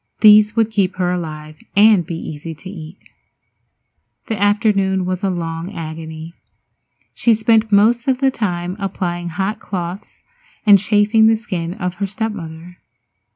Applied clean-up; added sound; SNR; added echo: none; none; none; none.